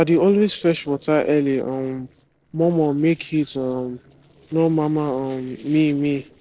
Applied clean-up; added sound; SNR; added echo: neural separator model SepFormer DNS4.